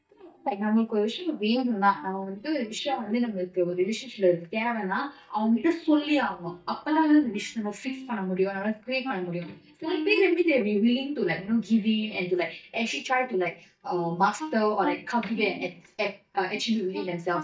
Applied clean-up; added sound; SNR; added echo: neural mask model DeepFilterNet 3.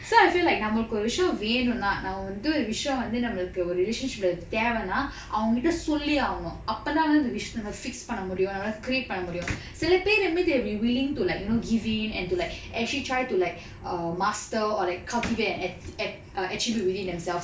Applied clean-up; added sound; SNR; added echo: none; none; none; none.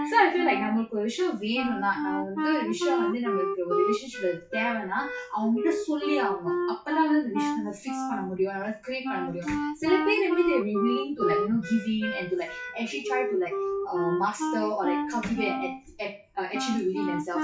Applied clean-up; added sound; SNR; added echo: classical method WPE with log-MMSE.